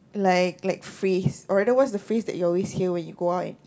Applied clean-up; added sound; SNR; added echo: none; none; none; reverberation time 0.2 s.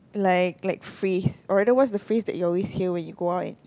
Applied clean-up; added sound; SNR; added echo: none; none; none; none.